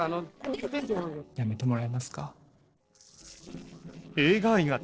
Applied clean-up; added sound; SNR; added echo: neural separator model SepFormer DNS4.